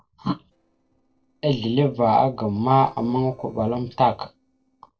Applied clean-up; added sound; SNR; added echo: neural separator model SepFormer DNS4.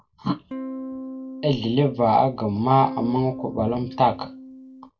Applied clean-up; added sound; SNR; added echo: none; Electric guitar / Strum; 12 dB; reverberation time 0.2 s.